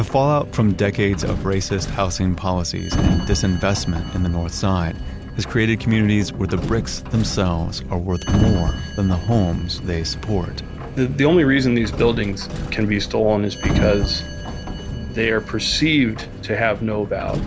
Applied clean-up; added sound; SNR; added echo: none; Sliding door; 7 dB; none.